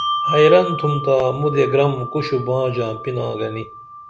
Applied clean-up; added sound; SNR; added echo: none; Bell; 8 dB; none.